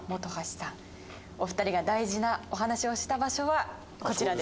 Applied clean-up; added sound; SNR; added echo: none; Clock; 19 dB; none.